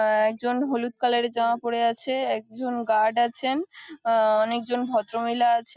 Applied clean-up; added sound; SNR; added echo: none; none; none; none.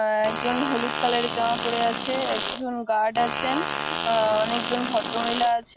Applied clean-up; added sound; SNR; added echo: none; Fart; 3 dB; none.